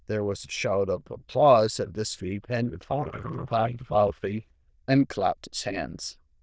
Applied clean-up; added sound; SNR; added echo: neural diffusion model UNIVERSE++.